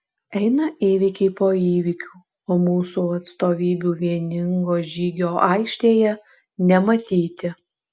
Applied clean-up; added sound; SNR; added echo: none; none; none; none.